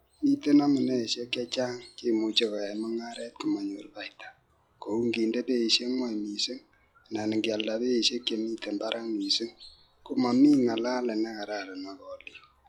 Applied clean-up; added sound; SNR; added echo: classical method log-MMSE.